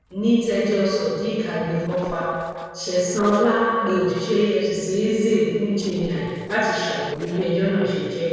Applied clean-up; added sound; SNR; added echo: neural separator model SepFormer DNS4.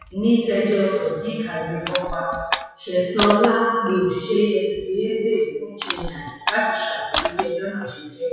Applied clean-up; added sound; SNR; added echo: classical method WPE with log-MMSE.